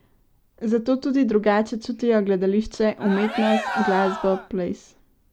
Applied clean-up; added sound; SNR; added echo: none; Cheering; 6 dB; none.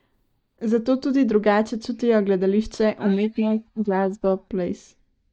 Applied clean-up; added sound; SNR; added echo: neural mask model DeepFilterNet 3.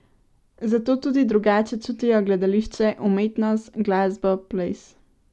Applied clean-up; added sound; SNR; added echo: none; none; none; none.